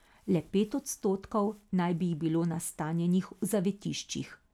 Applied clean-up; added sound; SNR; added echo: none; none; none; none.